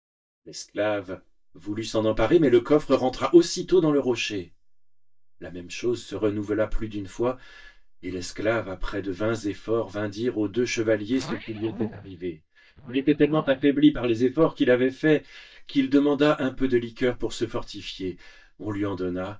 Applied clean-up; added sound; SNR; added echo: neural mask model DeepFilterNet 3.